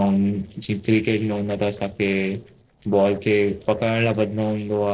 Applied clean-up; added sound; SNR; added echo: neural separator model SepFormer DNS4.